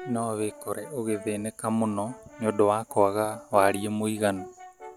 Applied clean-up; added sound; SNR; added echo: none; Brass instrument; 17 dB; none.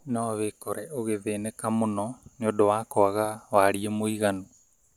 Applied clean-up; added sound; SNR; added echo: none; none; none; none.